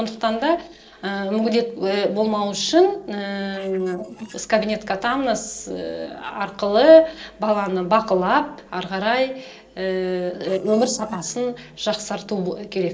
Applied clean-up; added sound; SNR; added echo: neural separator model SepFormer DNS4.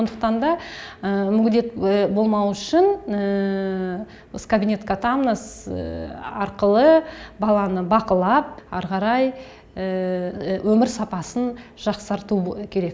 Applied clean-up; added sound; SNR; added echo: none; none; none; none.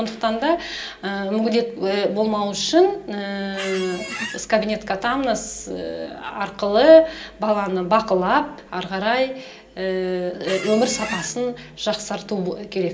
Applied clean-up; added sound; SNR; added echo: none; Squeak; 10 dB; reverberation time 0.2 s.